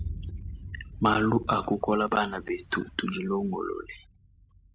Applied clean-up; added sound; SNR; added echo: none; Boom; 13 dB; none.